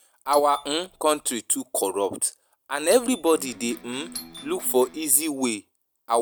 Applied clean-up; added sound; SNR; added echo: none; Doorbell + Electric guitar; 17 dB; none.